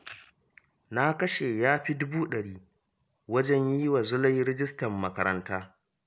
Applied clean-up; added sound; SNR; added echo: none; none; none; none.